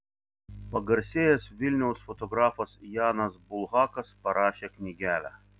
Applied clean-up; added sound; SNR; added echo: none; none; none; none.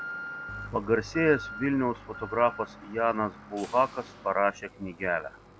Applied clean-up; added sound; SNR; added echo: none; Alarm; 14 dB; none.